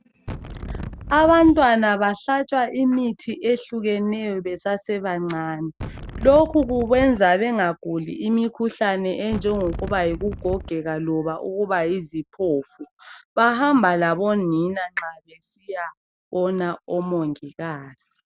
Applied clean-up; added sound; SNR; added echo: none; Wind; 10 dB; none.